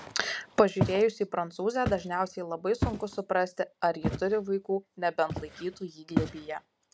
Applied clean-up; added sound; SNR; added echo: none; Walk, footsteps; 7 dB; none.